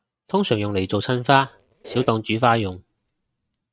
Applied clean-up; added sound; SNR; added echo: neural mask model RNNoise.